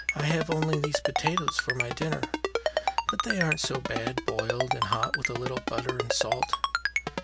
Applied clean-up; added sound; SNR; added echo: none; Ringtone; -2 dB; none.